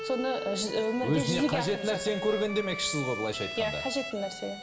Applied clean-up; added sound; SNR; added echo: none; Bowed string instrument; 8 dB; reverberation time 1.9 s.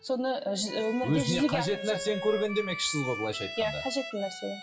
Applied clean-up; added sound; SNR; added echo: classical method WPE with log-MMSE.